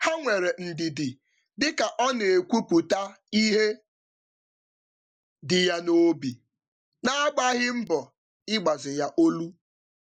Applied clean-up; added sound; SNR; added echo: neural mask model Resemble Enhance denoiser.